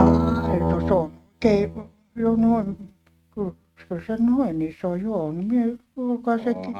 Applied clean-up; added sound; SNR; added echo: neural mask model RNNoise.